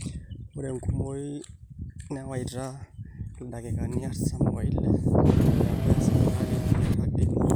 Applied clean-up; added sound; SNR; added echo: none; Engine / Mechanisms; 8 dB; none.